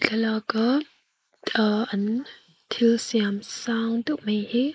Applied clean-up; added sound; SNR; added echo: neural mask model Resemble Enhance denoiser.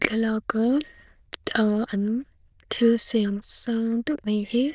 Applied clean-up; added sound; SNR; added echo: neural diffusion model UNIVERSE++.